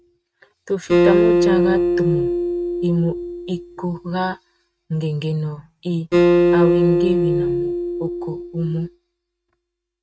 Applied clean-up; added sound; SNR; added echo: neural mask model RNNoise.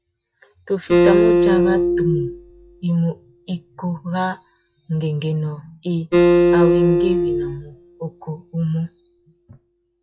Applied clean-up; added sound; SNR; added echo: classical method log-MMSE.